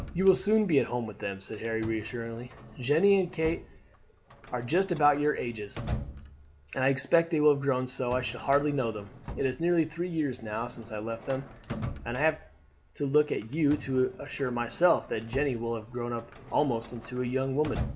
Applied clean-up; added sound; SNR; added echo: none; Drawer open or close; 14 dB; none.